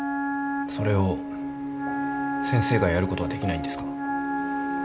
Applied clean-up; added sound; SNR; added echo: none; Wind instrument, woodwind instrument; 1 dB; none.